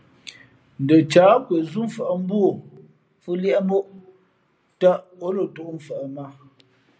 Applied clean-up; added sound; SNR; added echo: none; none; none; none.